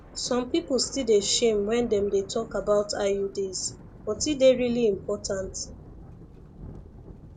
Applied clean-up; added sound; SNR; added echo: none; Thunder; 18 dB; none.